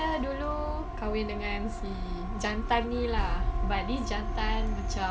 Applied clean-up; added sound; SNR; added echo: none; Siren; 13 dB; reverberation time 3.0 s.